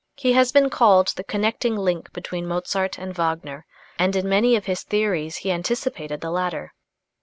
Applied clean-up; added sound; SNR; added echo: none; none; none; none.